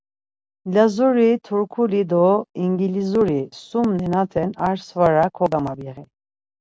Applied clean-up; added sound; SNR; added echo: none; none; none; none.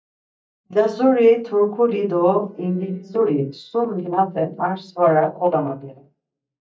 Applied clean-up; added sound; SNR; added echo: neural mask model DeepFilterNet 3.